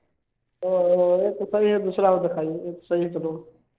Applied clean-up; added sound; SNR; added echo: neural separator model SepFormer DNS4.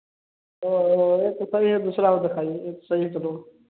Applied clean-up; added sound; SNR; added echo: none; none; none; none.